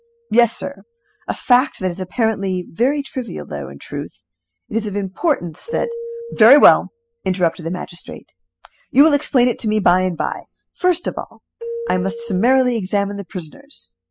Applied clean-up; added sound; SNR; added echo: classical method spectral subtraction.